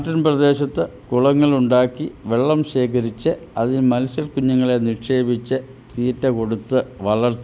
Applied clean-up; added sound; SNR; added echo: none; none; none; none.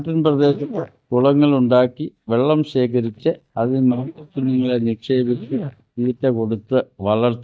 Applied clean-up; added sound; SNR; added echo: neural mask model DeepFilterNet 3.